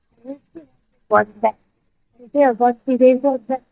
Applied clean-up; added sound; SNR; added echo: neural mask model DeepFilterNet 3.